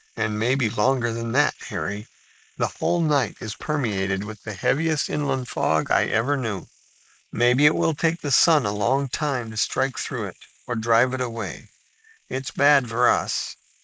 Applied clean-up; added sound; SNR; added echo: neural mask model Resemble Enhance denoiser.